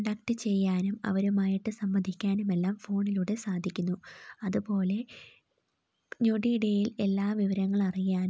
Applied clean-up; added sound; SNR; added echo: none; none; none; none.